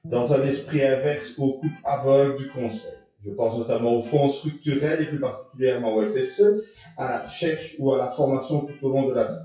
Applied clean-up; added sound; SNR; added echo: classical method WPE with log-MMSE.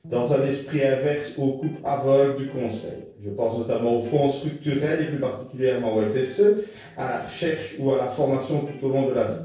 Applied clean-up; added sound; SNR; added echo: neural separator model SepFormer DNS4.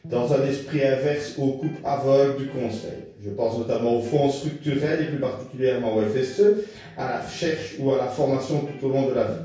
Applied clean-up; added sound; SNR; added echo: none; Electric guitar; 20 dB; reverberation time 0.6 s.